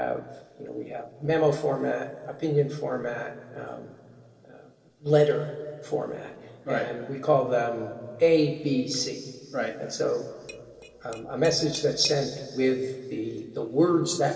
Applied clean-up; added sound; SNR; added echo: neural separator model SepFormer DNS4.